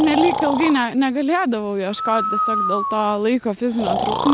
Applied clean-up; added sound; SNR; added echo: none; Breathing; 4 dB; none.